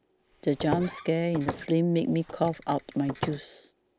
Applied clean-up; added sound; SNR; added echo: none; Walk, footsteps; 10 dB; none.